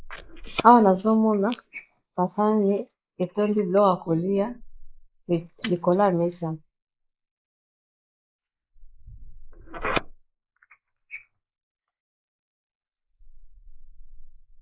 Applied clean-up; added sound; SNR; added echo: neural mask model Resemble Enhance denoiser.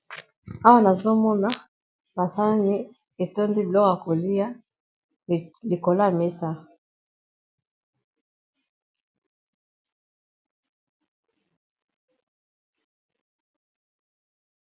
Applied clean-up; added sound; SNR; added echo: none; none; none; none.